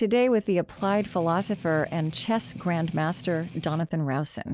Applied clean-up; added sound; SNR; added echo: none; Strum; 17 dB; none.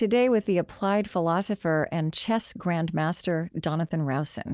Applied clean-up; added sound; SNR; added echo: none; none; none; none.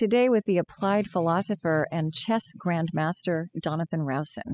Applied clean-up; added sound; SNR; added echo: classical method spectral subtraction.